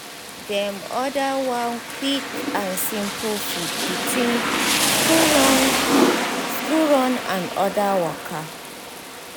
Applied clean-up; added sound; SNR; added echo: none; Rain; 0 dB; none.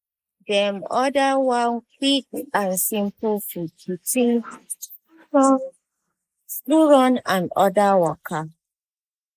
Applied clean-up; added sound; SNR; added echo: neural mask model Resemble Enhance denoiser.